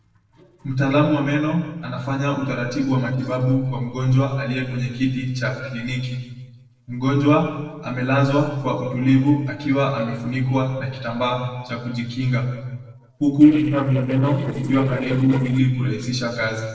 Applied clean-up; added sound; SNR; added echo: neural separator model SepFormer DNS4.